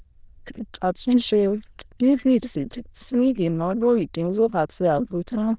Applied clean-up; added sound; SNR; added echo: neural diffusion model UNIVERSE++.